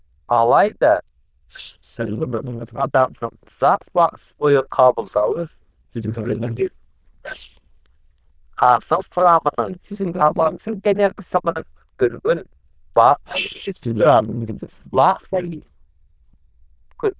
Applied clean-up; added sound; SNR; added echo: neural diffusion model UNIVERSE++.